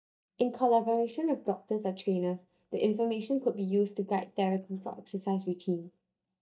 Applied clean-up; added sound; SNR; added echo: neural mask model DeepFilterNet 3.